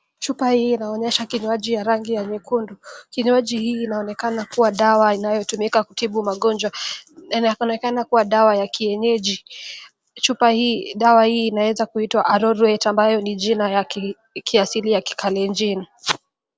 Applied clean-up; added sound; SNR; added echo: none; none; none; none.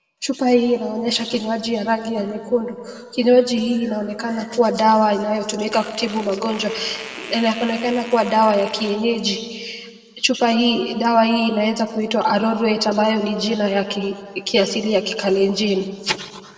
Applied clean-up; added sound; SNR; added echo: none; Fart; 16 dB; reverberation time 1.4 s.